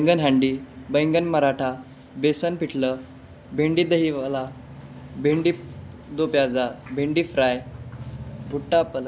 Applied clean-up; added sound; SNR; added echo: none; none; none; none.